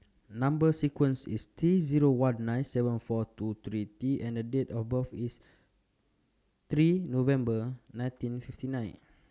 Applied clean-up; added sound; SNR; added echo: none; none; none; none.